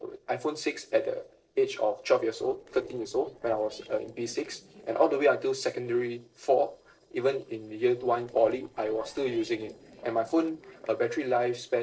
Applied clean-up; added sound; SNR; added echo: neural separator model SepFormer DNS4.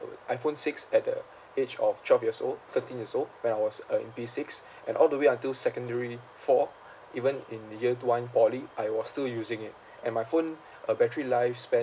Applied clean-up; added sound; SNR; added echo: none; none; none; none.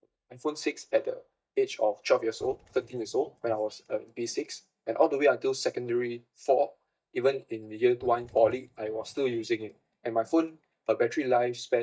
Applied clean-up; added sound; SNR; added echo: neural mask model DeepFilterNet 3.